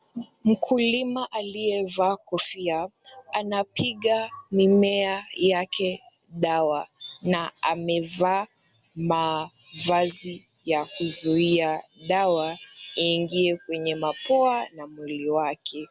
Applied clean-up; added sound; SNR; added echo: none; none; none; none.